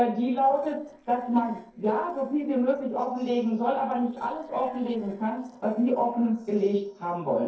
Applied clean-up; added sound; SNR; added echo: neural separator model SepFormer DNS4.